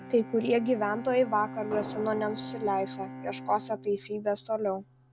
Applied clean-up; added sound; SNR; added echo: none; Fireworks + Bowed string instrument; 13 dB; none.